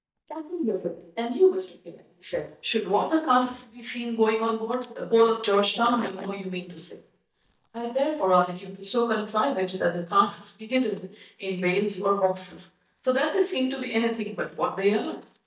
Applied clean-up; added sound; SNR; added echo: neural mask model DeepFilterNet 3.